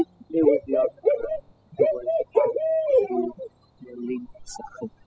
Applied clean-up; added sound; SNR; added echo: classical method spectral subtraction.